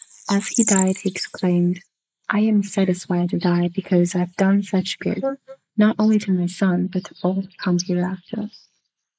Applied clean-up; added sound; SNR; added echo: neural mask model Resemble Enhance denoiser.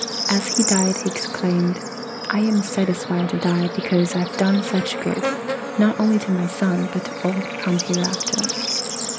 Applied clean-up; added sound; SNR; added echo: none; Bird / Insect; 5 dB; none.